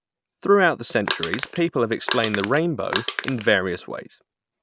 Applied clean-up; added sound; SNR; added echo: none; Crushing; 3 dB; none.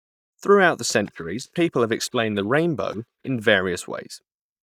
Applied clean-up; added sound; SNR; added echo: neural mask model DeepFilterNet 3.